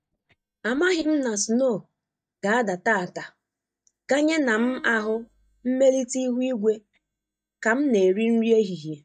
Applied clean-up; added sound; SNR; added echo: neural mask model DeepFilterNet 3.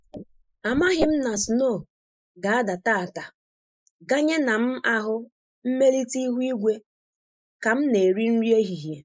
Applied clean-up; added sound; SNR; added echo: neural mask model Resemble Enhance denoiser.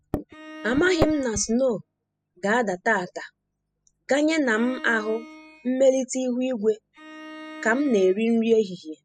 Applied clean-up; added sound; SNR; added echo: classical method spectral subtraction.